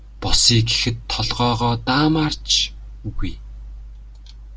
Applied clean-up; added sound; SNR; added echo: none; none; none; none.